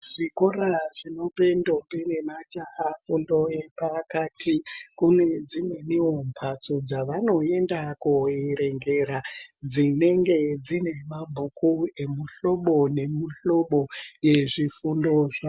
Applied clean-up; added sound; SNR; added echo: none; none; none; none.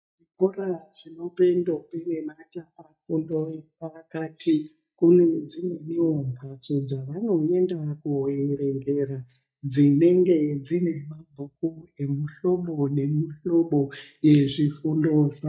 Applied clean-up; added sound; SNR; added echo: neural mask model DeepFilterNet 3.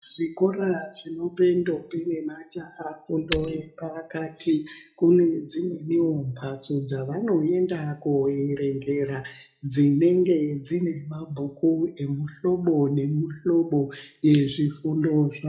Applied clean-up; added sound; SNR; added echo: none; Shatter; 7 dB; reverberation time 0.3 s.